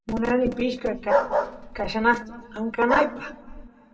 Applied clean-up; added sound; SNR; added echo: none; Bark; 2 dB; reverberation time 1.8 s.